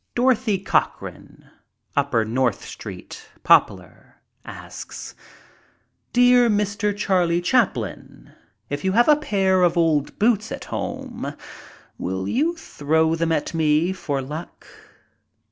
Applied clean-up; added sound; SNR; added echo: none; none; none; none.